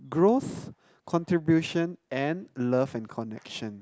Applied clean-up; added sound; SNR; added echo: none; none; none; none.